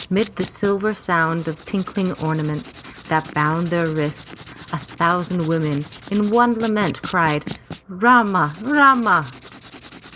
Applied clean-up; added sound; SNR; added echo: none; Writing; 18 dB; none.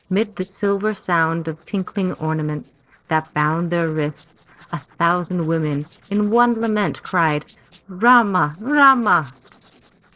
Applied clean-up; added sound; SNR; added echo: neural separator model SepFormer DNS4.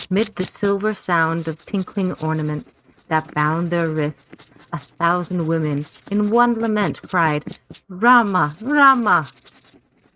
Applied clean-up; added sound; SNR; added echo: neural mask model RNNoise.